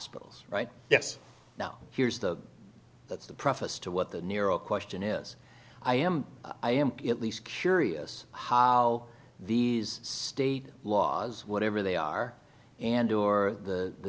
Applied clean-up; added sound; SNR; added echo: none; none; none; none.